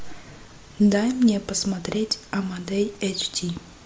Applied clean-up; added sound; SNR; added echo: none; none; none; none.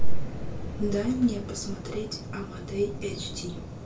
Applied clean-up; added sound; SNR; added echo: none; Waves, surf; 13 dB; reverberation time 0.2 s.